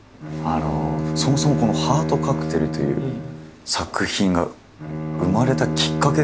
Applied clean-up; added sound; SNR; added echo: none; Bowed string instrument; 3 dB; none.